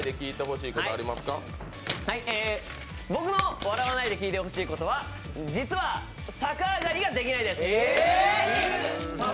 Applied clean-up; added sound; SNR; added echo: none; Tearing; 12 dB; none.